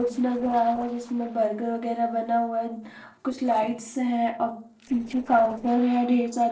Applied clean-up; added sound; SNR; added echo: neural separator model SepFormer DNS4.